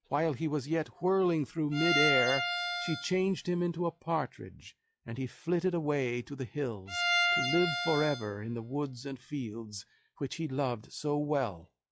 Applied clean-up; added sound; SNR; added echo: classical method log-MMSE.